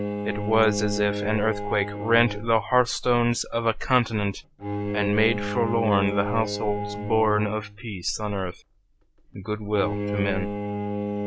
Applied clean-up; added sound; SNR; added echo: none; Bowed string instrument; 6 dB; none.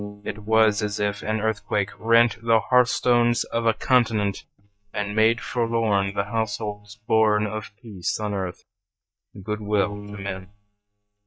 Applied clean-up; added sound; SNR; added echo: neural mask model DeepFilterNet 3.